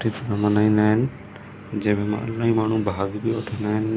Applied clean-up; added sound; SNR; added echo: none; none; none; none.